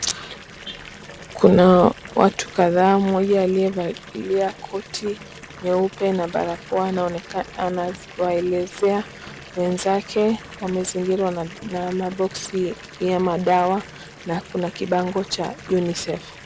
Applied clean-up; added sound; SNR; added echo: none; Fill (with liquid) / Bathtub (filling or washing) / Water tap, faucet; 18 dB; none.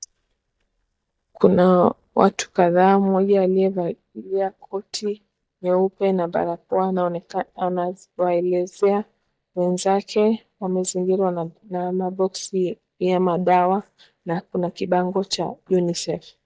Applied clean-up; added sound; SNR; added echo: neural mask model DeepFilterNet 3.